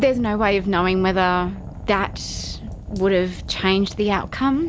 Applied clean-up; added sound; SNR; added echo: none; Fire; 13 dB; none.